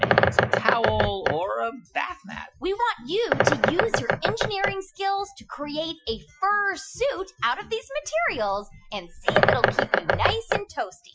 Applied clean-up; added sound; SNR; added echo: classical method Wiener filter.